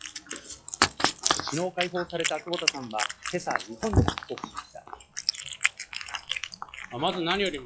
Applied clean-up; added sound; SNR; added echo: classical method log-MMSE.